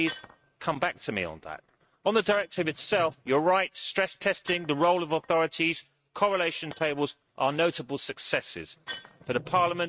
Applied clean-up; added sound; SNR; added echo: neural mask model RNNoise.